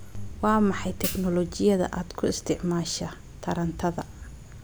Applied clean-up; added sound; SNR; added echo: none; Hi-hat; 10 dB; none.